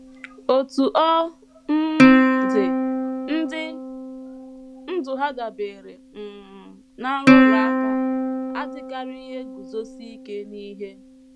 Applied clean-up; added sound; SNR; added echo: none; Plucked string instrument; -5 dB; none.